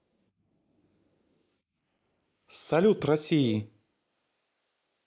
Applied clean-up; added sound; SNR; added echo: neural mask model Resemble Enhance denoiser.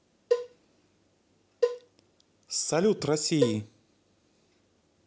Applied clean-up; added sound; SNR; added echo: none; Cowbell; 1 dB; none.